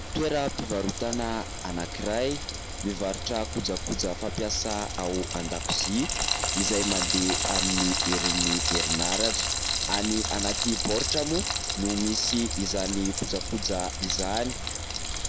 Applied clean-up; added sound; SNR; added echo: none; Frying (food); -1 dB; none.